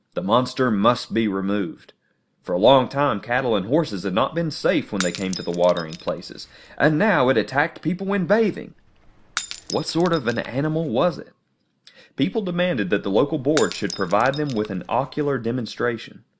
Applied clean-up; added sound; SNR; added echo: none; Shatter / Crushing; 16 dB; none.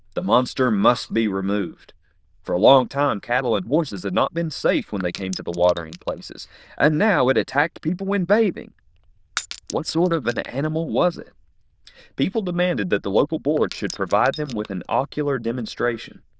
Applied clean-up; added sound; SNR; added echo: neural diffusion model UNIVERSE++.